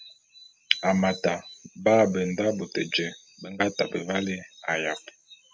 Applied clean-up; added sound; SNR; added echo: none; none; none; none.